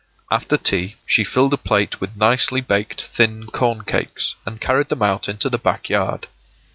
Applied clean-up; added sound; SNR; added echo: none; none; none; none.